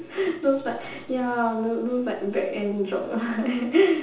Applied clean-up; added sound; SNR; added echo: none; none; none; reverberation time 0.6 s.